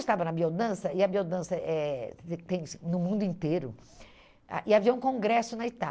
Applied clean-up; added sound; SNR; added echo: none; none; none; none.